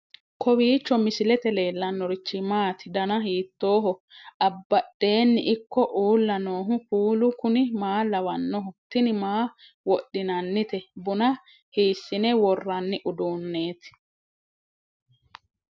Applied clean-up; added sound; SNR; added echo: none; none; none; none.